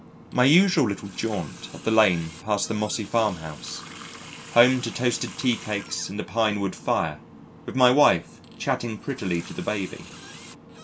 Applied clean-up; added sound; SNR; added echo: none; Water tap, faucet; 17 dB; none.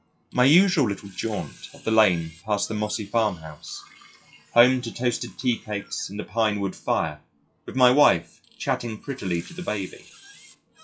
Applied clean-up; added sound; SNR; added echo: classical method log-MMSE.